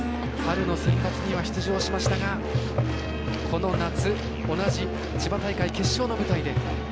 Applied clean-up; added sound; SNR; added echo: none; Musical instrument; -1 dB; none.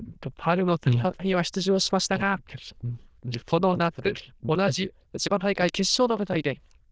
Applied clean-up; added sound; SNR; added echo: neural diffusion model UNIVERSE++.